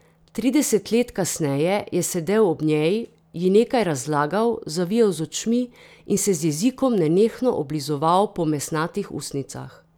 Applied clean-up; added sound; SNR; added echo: none; none; none; none.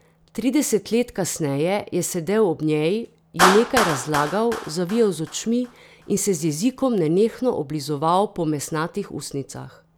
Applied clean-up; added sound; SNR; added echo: none; Clapping; 8 dB; none.